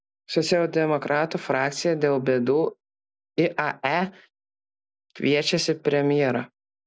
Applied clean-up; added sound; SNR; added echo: none; none; none; none.